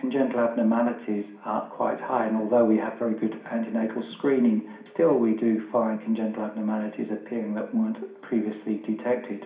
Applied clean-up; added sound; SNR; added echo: none; none; none; reverberation time 0.5 s.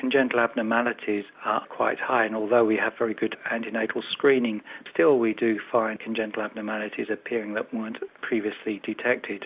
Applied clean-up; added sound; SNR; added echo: none; none; none; none.